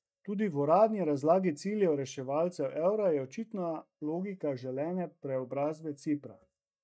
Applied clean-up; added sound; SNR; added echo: neural mask model DeepFilterNet 3.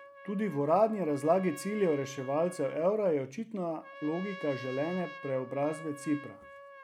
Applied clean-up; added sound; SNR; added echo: none; Trumpet; 16 dB; none.